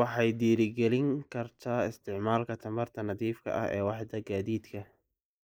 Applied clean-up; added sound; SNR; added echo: neural mask model Resemble Enhance denoiser.